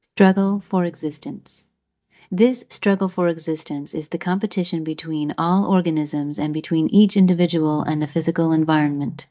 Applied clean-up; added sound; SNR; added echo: neural mask model DeepFilterNet 3.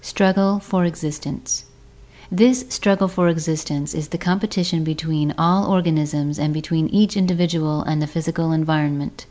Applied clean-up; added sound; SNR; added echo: none; none; none; none.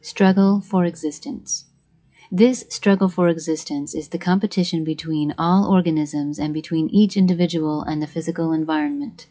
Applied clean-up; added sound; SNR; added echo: classical method WPE with log-MMSE.